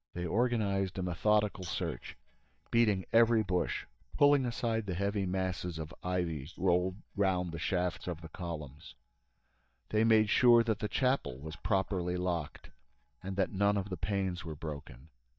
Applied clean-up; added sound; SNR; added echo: neural mask model DeepFilterNet 3.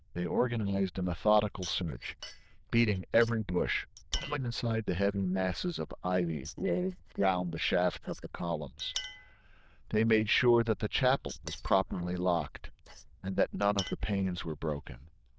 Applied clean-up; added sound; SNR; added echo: neural diffusion model UNIVERSE++.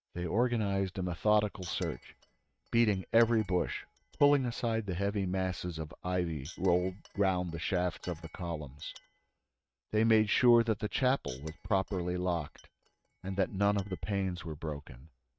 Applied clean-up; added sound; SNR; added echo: neural mask model RNNoise.